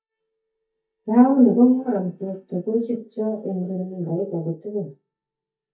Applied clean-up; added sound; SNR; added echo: neural mask model DeepFilterNet 3.